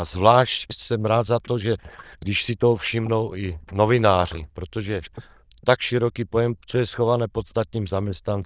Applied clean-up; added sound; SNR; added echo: neural diffusion model UNIVERSE++.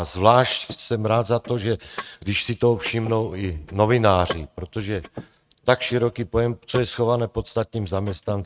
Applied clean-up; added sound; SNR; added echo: neural mask model RNNoise.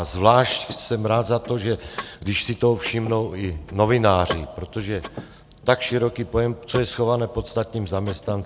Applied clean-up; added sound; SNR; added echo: none; Mechanisms / Car; 16 dB; none.